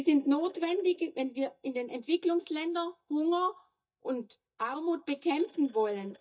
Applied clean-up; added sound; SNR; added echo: neural mask model DeepFilterNet 3.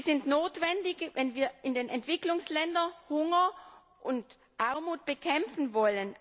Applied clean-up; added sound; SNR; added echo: none; none; none; none.